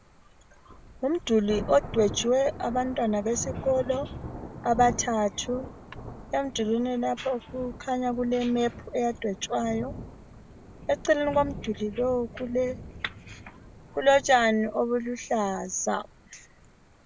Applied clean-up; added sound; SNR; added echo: none; Thunder / Rain; 14 dB; none.